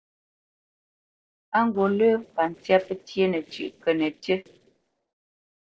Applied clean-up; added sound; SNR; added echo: neural separator model SepFormer DNS4.